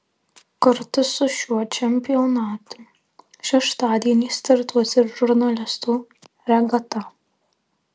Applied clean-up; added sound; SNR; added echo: none; none; none; none.